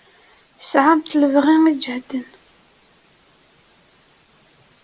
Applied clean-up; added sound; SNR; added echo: none; none; none; none.